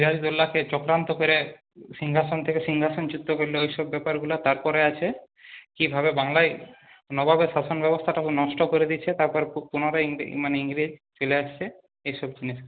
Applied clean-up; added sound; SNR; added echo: none; none; none; none.